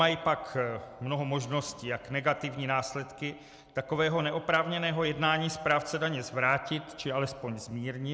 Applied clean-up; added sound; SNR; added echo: none; none; none; none.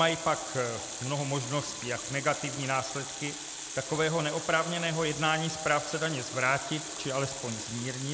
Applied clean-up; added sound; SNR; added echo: none; Water tap, faucet; 8 dB; none.